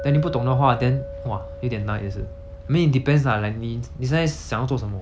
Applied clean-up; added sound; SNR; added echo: none; Chink, clink; 15 dB; none.